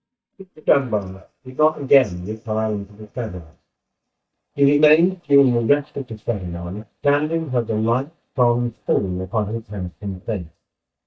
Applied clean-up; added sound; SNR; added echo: neural mask model DeepFilterNet 3.